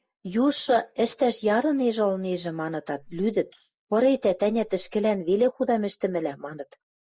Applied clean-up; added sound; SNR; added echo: neural mask model Resemble Enhance denoiser.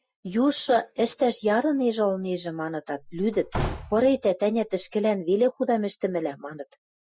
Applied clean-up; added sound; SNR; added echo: classical method Wiener filter.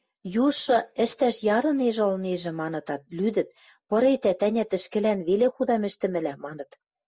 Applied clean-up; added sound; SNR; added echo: none; none; none; none.